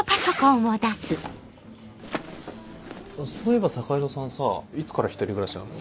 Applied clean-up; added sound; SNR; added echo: none; none; none; none.